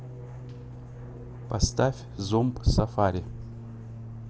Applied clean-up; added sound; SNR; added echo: none; Fixed-wing aircraft, airplane; 11 dB; none.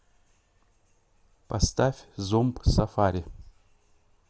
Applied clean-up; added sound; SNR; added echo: none; none; none; none.